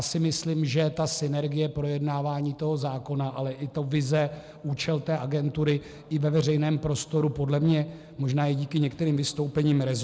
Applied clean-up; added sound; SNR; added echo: none; none; none; none.